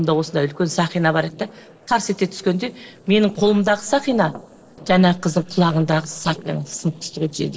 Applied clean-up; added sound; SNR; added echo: neural separator model SepFormer DNS4.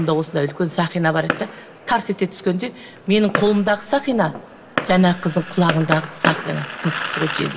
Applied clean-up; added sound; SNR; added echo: none; Fireworks; 8 dB; reverberation time 2.7 s.